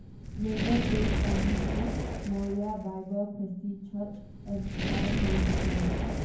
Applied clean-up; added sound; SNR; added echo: none; Fire; -3 dB; reverberation time 0.9 s.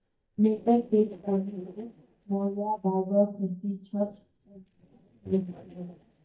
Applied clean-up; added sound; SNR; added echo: neural mask model DeepFilterNet 3.